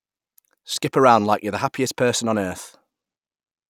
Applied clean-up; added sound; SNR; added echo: none; none; none; none.